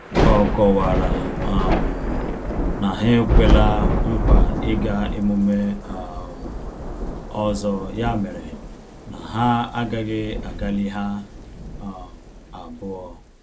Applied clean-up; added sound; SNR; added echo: none; Thunder / Rain; -2 dB; none.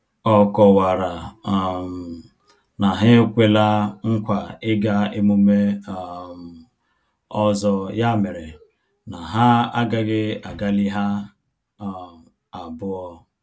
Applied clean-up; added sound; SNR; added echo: none; none; none; none.